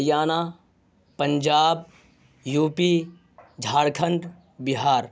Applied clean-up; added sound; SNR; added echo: none; none; none; none.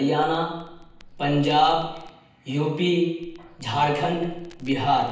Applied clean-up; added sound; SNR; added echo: none; Crackle; 18 dB; reverberation time 0.9 s.